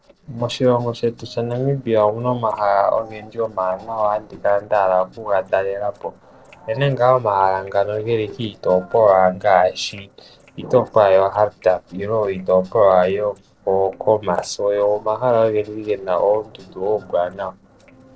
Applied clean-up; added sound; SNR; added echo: neural separator model SepFormer DNS4.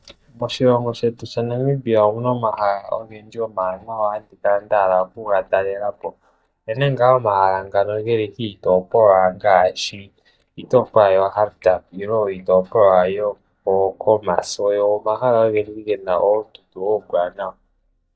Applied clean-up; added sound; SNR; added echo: neural mask model DeepFilterNet 3.